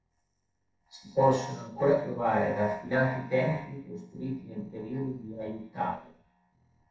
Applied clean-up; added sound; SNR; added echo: neural separator model SepFormer DNS4.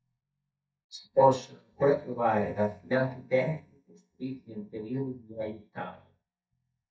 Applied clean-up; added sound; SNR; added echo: neural mask model DeepFilterNet 3.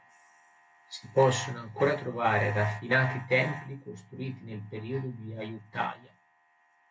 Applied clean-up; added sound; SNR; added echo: none; none; none; none.